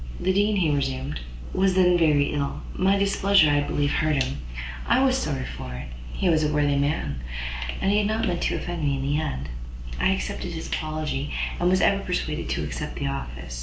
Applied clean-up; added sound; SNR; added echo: none; none; none; none.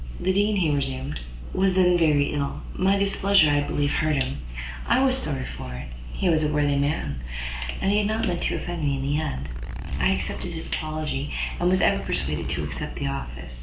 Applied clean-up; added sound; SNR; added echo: none; Zipper (clothing); 11 dB; none.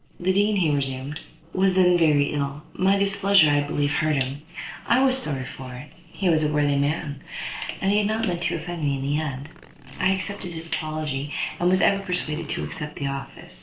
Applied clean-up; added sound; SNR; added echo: neural separator model SepFormer DNS4.